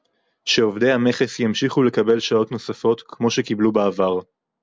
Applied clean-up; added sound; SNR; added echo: none; none; none; none.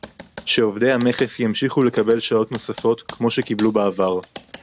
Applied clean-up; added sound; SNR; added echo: none; Computer keyboard; 14 dB; none.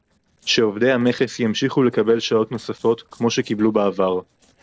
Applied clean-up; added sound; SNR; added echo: neural separator model SepFormer DNS4.